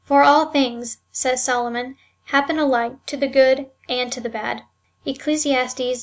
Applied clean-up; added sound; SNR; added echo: none; none; none; none.